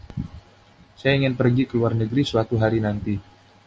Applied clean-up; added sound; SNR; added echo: none; none; none; none.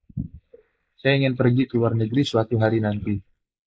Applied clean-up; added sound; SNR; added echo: neural mask model Resemble Enhance denoiser.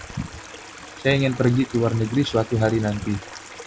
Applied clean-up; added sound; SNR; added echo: none; Stream; 17 dB; none.